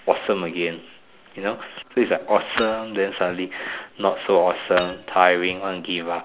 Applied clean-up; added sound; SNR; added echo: none; Shatter / Hammer; 13 dB; none.